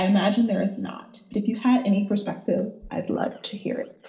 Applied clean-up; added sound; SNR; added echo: neural separator model SepFormer DNS4.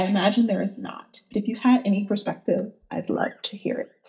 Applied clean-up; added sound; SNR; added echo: neural mask model DeepFilterNet 3.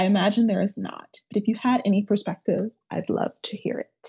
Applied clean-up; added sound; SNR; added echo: none; none; none; none.